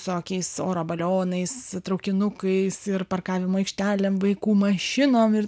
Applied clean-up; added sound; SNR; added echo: none; none; none; none.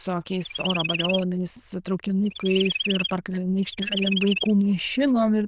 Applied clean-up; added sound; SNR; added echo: neural diffusion model UNIVERSE++.